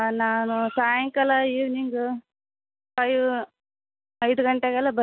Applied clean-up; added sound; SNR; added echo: none; none; none; none.